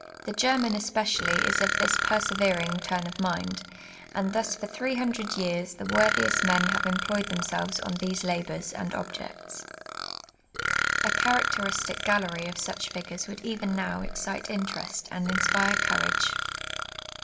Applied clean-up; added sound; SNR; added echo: none; Burping, eructation; 2 dB; reverberation time 0.9 s.